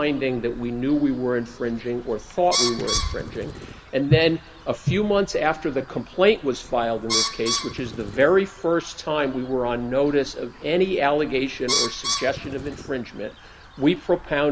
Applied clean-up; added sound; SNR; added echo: none; Bird; 9 dB; none.